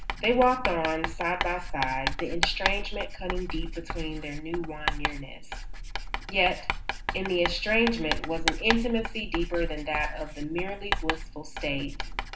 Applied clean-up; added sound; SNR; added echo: none; Writing; 2 dB; reverberation time 0.4 s.